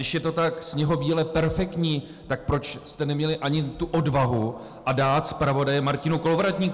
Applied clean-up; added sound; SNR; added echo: none; none; none; none.